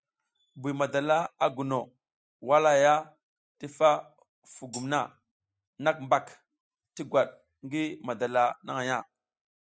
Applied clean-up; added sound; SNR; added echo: classical method spectral subtraction.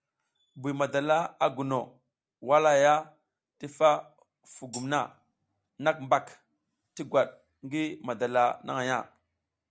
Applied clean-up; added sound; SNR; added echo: none; Tambourine; 19 dB; none.